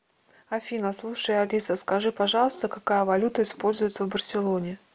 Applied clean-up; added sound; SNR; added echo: none; none; none; none.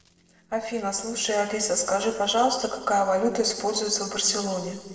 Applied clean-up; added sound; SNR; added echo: neural separator model SepFormer DNS4.